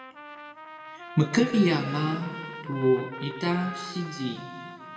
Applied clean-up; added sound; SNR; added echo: none; Trumpet; 13 dB; reverberation time 2.0 s.